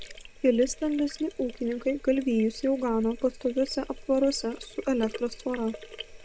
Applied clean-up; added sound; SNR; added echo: none; Sink (filling or washing); 16 dB; none.